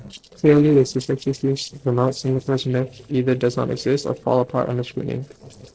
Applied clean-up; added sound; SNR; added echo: neural separator model SepFormer DNS4.